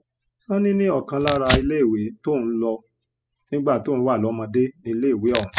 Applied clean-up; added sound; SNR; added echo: classical method spectral subtraction.